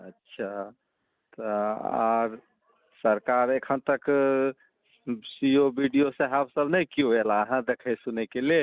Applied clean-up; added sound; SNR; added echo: none; none; none; none.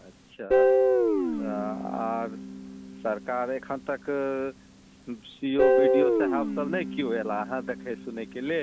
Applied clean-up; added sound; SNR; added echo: none; Guitar; -4 dB; none.